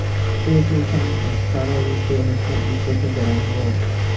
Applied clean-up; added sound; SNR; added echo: none; Engine; -4 dB; reverberation time 0.4 s.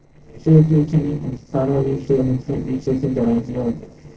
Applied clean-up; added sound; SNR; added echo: neural separator model SepFormer DNS4.